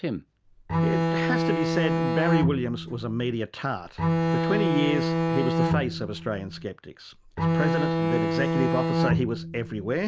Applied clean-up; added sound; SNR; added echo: none; Bowed string instrument; -4 dB; none.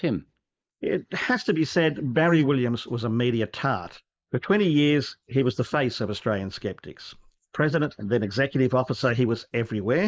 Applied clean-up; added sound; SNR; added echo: neural mask model Resemble Enhance denoiser.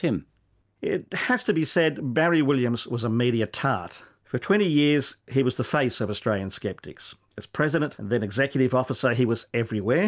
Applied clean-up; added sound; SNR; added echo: none; none; none; none.